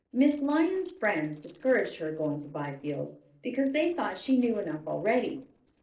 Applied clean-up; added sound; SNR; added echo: neural separator model SepFormer DNS4.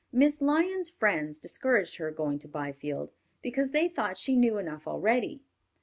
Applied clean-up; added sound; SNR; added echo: none; none; none; none.